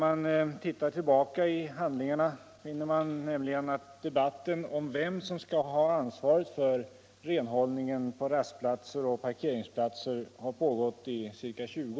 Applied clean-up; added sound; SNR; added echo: none; none; none; none.